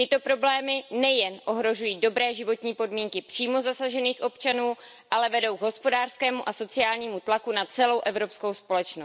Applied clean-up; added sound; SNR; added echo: none; none; none; none.